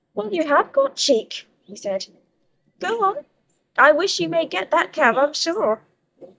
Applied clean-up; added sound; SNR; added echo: neural mask model DeepFilterNet 3.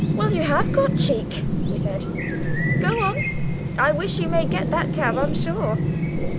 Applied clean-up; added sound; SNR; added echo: none; Chirp, tweet; -3 dB; none.